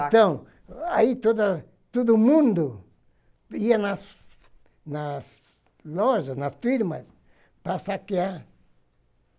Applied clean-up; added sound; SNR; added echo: none; none; none; none.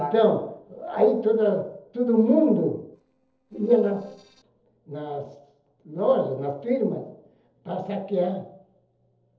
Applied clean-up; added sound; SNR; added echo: neural separator model SepFormer DNS4.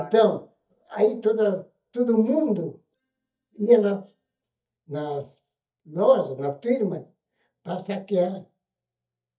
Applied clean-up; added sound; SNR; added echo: neural mask model DeepFilterNet 3.